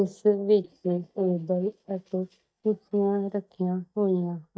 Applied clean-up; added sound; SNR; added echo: neural mask model DeepFilterNet 3.